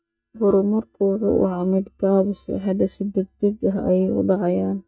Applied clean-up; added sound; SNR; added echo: neural mask model DeepFilterNet 3.